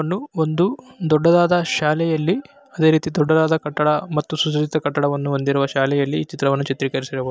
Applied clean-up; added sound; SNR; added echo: none; none; none; none.